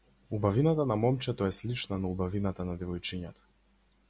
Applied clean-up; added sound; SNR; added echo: none; none; none; none.